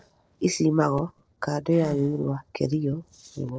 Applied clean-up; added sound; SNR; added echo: neural separator model SepFormer DNS4.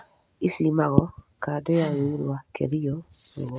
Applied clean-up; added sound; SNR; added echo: neural mask model RNNoise.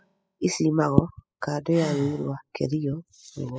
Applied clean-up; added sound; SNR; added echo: classical method spectral subtraction.